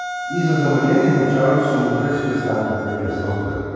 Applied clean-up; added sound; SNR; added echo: none; Wind instrument, woodwind instrument; 10 dB; reverberation time 2.2 s.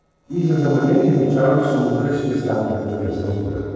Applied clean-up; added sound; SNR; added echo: neural separator model SepFormer DNS4.